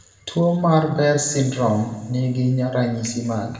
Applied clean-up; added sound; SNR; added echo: none; none; none; reverberation time 1.8 s.